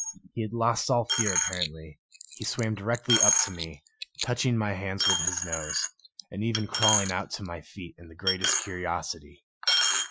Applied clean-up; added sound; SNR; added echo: classical method Wiener filter.